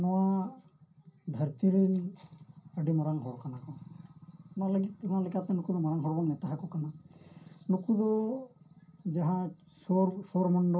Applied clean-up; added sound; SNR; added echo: none; none; none; reverberation time 0.3 s.